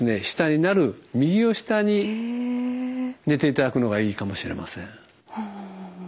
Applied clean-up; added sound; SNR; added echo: none; none; none; none.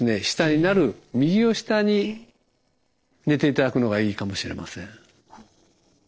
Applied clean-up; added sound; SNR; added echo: neural separator model SepFormer DNS4.